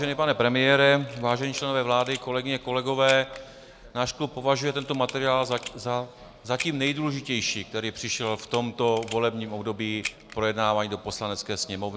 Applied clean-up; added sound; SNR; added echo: none; Camera; 17 dB; none.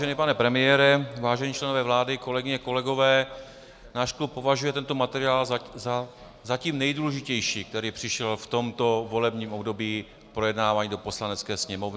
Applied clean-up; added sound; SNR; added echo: none; none; none; none.